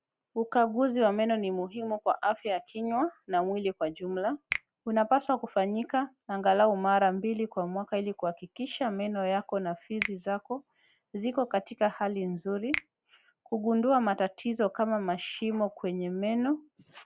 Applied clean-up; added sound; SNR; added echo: none; Finger snapping; 14 dB; none.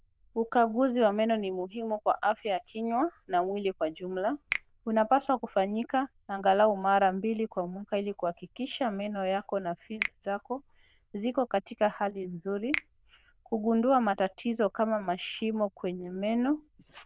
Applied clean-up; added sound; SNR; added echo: neural diffusion model UNIVERSE++.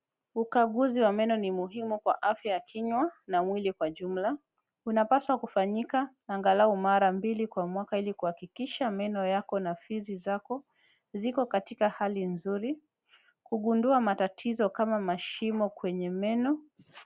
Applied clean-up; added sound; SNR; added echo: none; none; none; none.